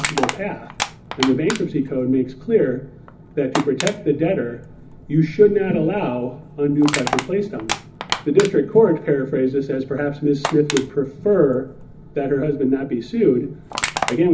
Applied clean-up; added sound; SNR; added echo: none; Crushing; 11 dB; reverberation time 0.4 s.